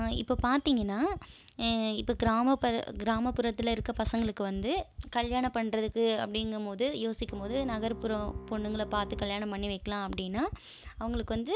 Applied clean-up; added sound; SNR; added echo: none; Bowed string instrument; 13 dB; none.